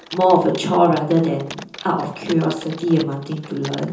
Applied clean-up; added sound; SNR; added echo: none; Typing; 17 dB; reverberation time 0.6 s.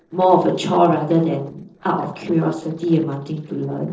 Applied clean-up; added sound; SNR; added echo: neural separator model SepFormer DNS4.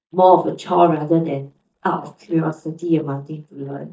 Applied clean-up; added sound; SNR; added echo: neural mask model DeepFilterNet 3.